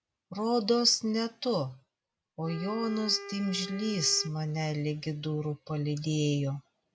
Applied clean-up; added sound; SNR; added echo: none; Wind instrument, woodwind instrument; 14 dB; none.